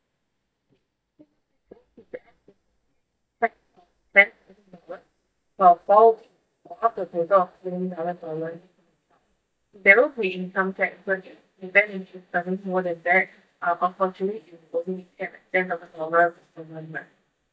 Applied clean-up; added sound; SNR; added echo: neural mask model DeepFilterNet 3.